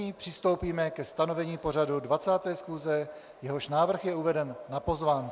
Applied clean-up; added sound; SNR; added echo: none; none; none; none.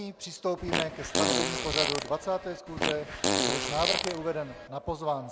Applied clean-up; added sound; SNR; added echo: none; Fart; -2 dB; none.